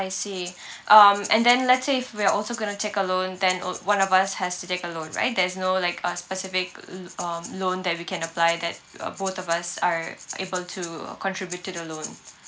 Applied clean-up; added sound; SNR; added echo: none; Breathing; 17 dB; none.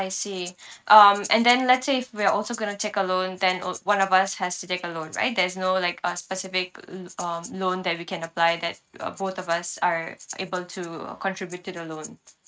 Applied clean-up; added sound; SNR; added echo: neural mask model RNNoise.